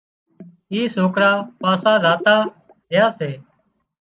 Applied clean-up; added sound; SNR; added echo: none; Bathtub (filling or washing); 19 dB; none.